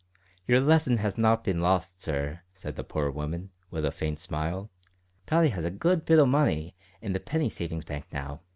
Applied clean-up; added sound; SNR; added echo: none; none; none; none.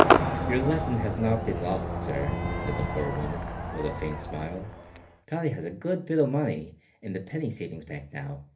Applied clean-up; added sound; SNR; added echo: none; Crowd / Cheering / Fireworks; -1 dB; reverberation time 0.3 s.